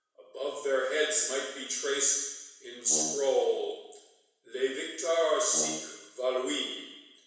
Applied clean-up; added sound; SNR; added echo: none; Brass instrument; 12 dB; reverberation time 1.1 s.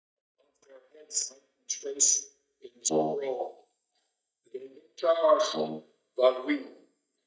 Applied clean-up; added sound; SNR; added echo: neural mask model DeepFilterNet 3.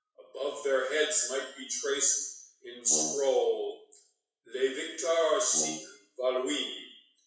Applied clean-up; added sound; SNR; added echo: classical method WPE with log-MMSE.